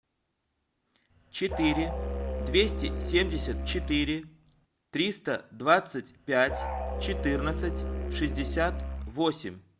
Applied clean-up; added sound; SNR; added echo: none; Musical instrument; 3 dB; none.